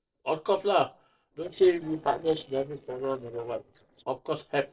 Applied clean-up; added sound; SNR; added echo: neural separator model SepFormer DNS4.